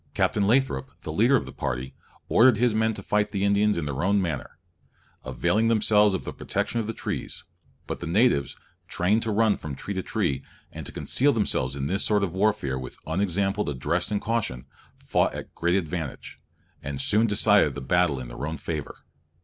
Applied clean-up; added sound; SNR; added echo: none; none; none; none.